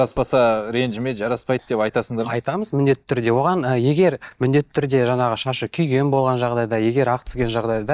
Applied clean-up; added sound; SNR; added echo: neural mask model DeepFilterNet 3.